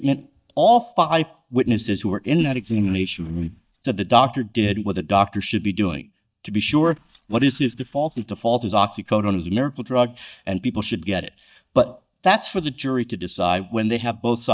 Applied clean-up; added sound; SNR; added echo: neural mask model DeepFilterNet 3.